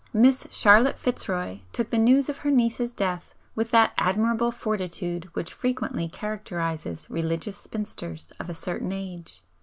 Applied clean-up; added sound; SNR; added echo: none; none; none; none.